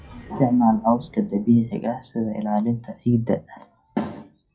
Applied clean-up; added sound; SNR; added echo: classical method WPE with log-MMSE.